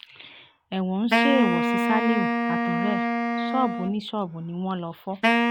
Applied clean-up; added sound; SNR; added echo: none; Wind instrument, woodwind instrument; -3 dB; none.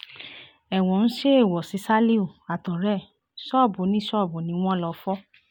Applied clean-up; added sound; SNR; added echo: none; none; none; none.